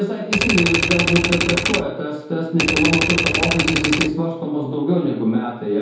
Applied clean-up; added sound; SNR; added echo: none; Typewriter; 0 dB; reverberation time 0.8 s.